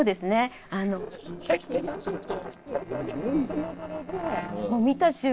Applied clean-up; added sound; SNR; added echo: neural separator model SepFormer DNS4.